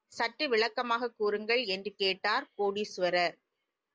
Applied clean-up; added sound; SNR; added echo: none; none; none; none.